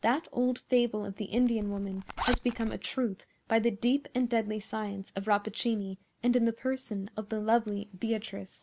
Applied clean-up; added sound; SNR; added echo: none; Zipper (clothing); 6 dB; none.